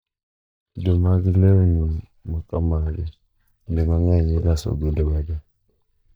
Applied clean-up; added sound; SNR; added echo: neural mask model DeepFilterNet 3.